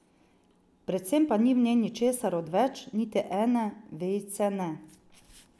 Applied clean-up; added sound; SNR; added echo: none; none; none; none.